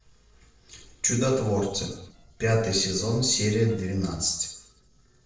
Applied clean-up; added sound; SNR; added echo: neural separator model SepFormer DNS4.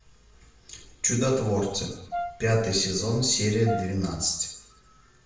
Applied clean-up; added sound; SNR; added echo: none; Brass instrument; 11 dB; reverberation time 0.6 s.